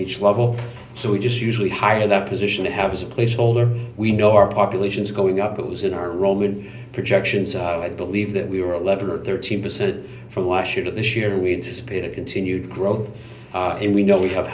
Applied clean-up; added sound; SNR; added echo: none; none; none; reverberation time 0.5 s.